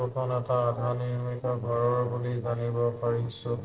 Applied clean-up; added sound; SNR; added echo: neural separator model SepFormer DNS4.